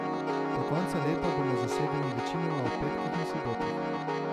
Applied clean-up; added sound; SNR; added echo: none; Piano; -4 dB; none.